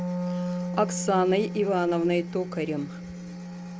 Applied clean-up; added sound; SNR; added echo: none; Wind instrument, woodwind instrument; 5 dB; none.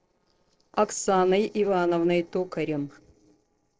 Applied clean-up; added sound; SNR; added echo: neural separator model SepFormer DNS4.